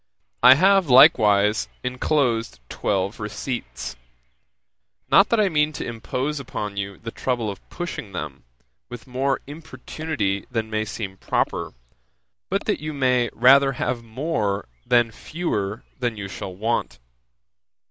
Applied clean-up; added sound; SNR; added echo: none; none; none; none.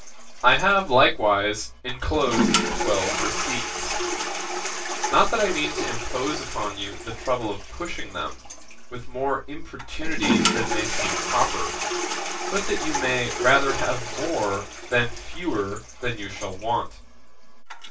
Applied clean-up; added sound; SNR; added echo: none; Toilet flush; 4 dB; reverberation time 0.1 s.